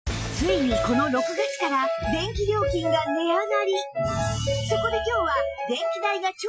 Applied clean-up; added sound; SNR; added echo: classical method Wiener filter.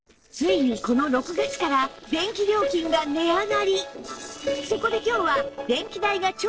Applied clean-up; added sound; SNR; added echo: neural separator model SepFormer DNS4.